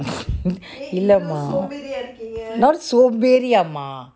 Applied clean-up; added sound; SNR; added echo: none; none; none; none.